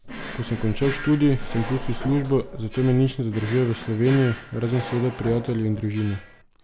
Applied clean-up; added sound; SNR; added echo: none; Drawer open or close; 14 dB; none.